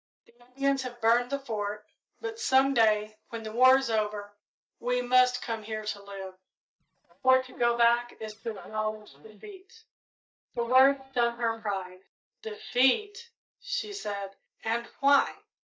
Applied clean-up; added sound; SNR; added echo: neural mask model DeepFilterNet 3.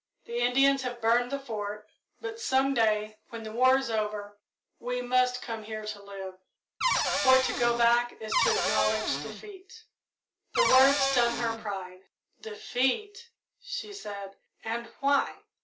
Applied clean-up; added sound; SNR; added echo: none; Cupboard open or close / Door; 0 dB; none.